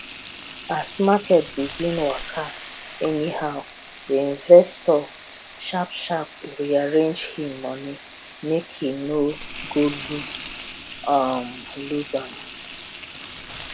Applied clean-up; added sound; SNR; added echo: none; Frying (food); 15 dB; none.